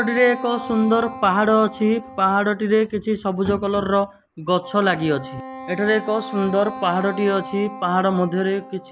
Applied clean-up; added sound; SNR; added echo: none; Wind instrument, woodwind instrument; 15 dB; none.